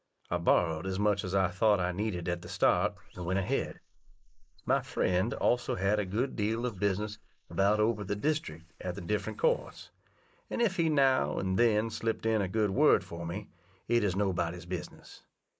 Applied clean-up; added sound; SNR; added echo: neural mask model Resemble Enhance denoiser.